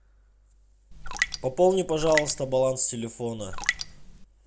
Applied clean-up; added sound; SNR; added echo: none; Raindrop; 5 dB; none.